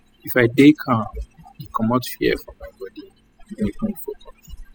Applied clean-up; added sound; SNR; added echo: classical method spectral subtraction.